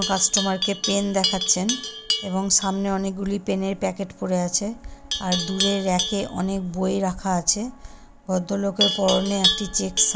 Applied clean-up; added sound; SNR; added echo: none; Livestock, farm animals, working animals; 5 dB; none.